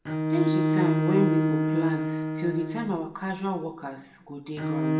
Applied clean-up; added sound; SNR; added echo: none; Bowed string instrument; -3 dB; reverberation time 0.6 s.